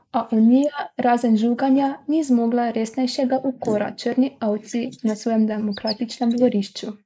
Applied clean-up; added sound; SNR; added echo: neural mask model Resemble Enhance denoiser.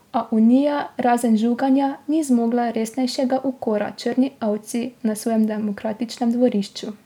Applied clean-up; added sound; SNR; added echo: none; none; none; none.